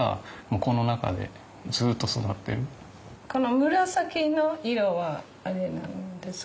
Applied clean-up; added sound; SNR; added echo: none; none; none; none.